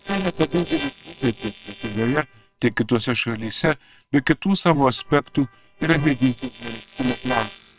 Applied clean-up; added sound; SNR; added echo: neural separator model SepFormer WHAMR!.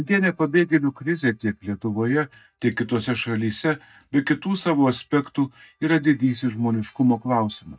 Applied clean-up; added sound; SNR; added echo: neural mask model DeepFilterNet 3.